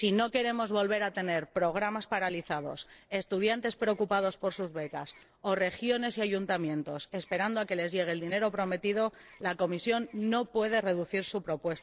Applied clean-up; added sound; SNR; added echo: neural separator model SepFormer DNS4.